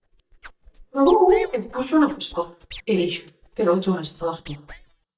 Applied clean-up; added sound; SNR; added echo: neural mask model DeepFilterNet 3.